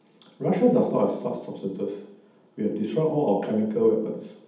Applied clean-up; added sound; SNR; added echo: none; none; none; reverberation time 0.8 s.